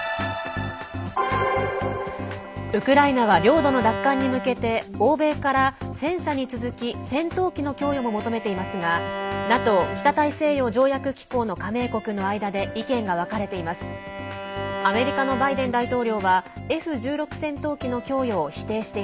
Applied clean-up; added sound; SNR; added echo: none; Bowed string instrument; 11 dB; none.